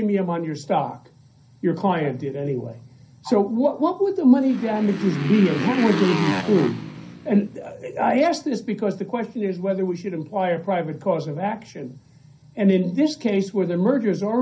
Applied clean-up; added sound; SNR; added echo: none; Motorcycle; 7 dB; reverberation time 0.3 s.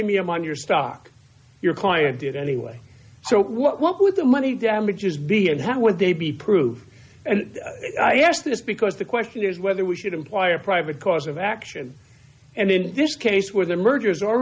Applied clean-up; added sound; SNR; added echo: none; none; none; none.